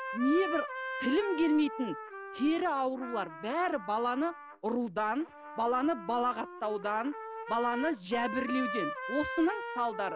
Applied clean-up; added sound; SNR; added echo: none; Trumpet; 8 dB; none.